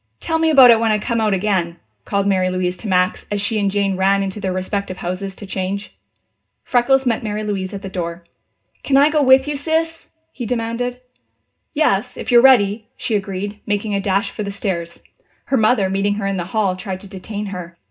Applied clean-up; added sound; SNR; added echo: none; none; none; reverberation time 0.2 s.